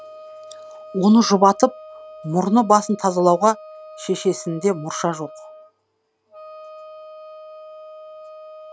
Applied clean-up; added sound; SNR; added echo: none; Wind instrument, woodwind instrument; 18 dB; none.